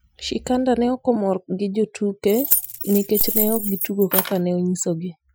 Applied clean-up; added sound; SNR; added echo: classical method Wiener filter.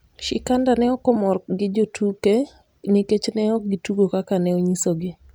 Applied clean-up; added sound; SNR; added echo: none; none; none; none.